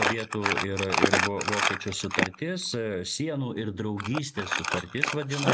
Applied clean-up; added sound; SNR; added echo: none; Crumpling, crinkling; -2 dB; none.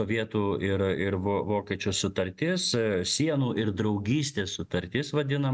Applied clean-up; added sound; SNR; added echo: none; none; none; none.